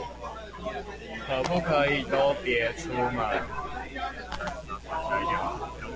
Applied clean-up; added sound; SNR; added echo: none; none; none; none.